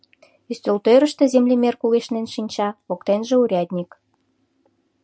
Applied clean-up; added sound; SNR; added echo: none; none; none; none.